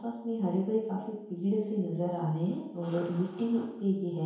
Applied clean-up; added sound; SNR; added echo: none; none; none; reverberation time 1.0 s.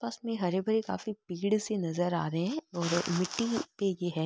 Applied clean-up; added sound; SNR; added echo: none; none; none; none.